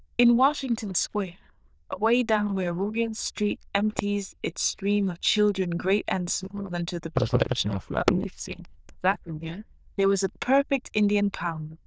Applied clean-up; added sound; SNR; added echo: neural diffusion model UNIVERSE++.